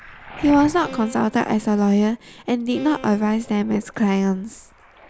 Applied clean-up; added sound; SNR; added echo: none; Bowed string instrument + Waves, surf; 18 dB; none.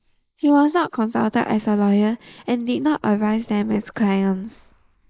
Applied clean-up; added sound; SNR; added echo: neural mask model Resemble Enhance denoiser.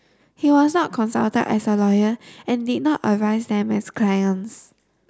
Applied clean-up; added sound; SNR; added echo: none; none; none; none.